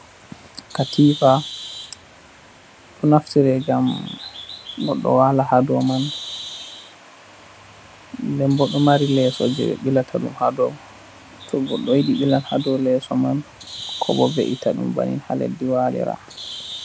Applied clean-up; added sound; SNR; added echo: none; Bird; 16 dB; none.